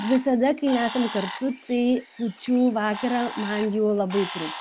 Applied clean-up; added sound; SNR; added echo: none; Bird; 13 dB; none.